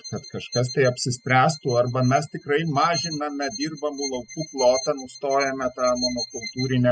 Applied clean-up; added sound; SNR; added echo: classical method spectral subtraction.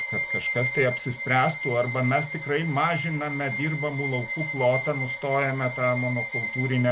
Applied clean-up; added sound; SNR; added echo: none; Bowed string instrument; -1 dB; none.